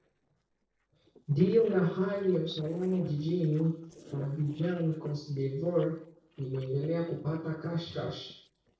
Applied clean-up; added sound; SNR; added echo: neural separator model SepFormer DNS4.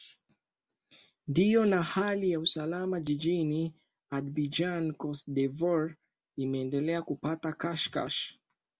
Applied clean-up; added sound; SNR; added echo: none; none; none; none.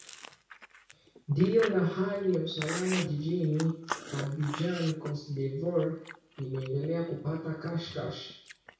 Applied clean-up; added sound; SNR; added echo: none; Chewing, mastication; 13 dB; reverberation time 0.6 s.